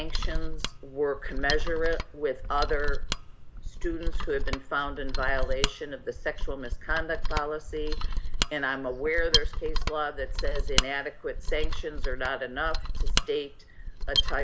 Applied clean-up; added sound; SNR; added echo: none; Mechanisms; -4 dB; none.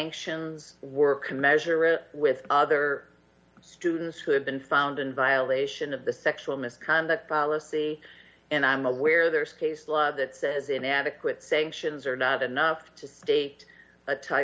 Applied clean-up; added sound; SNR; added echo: none; none; none; none.